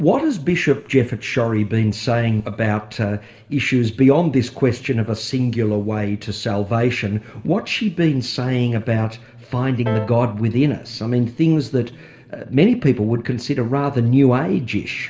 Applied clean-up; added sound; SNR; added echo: none; Piano; 16 dB; reverberation time 1.5 s.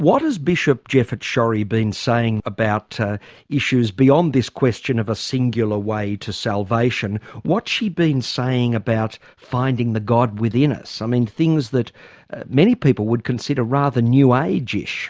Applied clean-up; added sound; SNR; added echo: none; none; none; none.